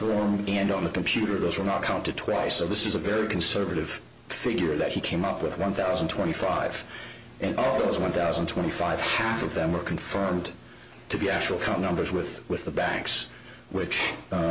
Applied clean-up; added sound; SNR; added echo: none; none; none; none.